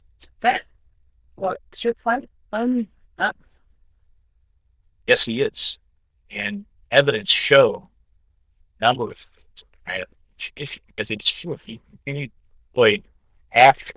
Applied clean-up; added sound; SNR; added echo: neural diffusion model UNIVERSE++.